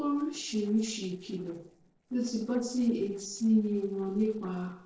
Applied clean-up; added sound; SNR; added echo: neural separator model SepFormer DNS4.